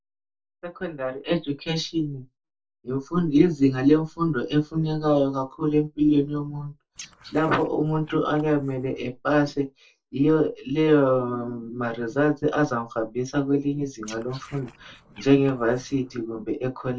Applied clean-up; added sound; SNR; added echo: neural separator model SepFormer DNS4.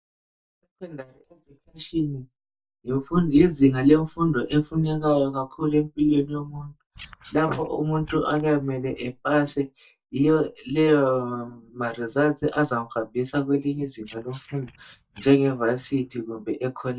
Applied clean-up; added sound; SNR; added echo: neural mask model DeepFilterNet 3.